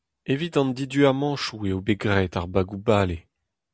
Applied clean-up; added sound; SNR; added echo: none; none; none; none.